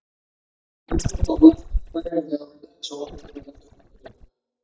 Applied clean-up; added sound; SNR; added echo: neural mask model DeepFilterNet 3.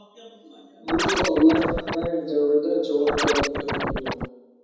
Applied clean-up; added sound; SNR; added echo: none; Scratching (performance technique); 3 dB; reverberation time 1.1 s.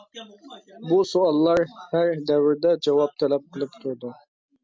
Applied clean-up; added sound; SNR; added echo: none; none; none; none.